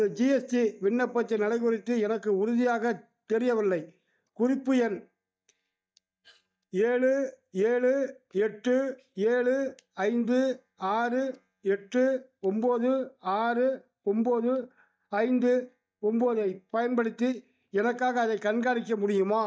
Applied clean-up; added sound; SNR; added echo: neural mask model DeepFilterNet 3.